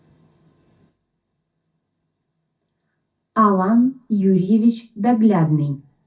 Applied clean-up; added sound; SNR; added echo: none; none; none; reverberation time 0.3 s.